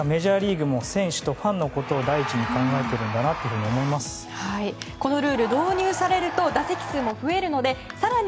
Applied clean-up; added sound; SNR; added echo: none; none; none; none.